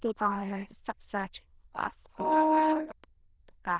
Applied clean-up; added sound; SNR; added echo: neural diffusion model UNIVERSE++.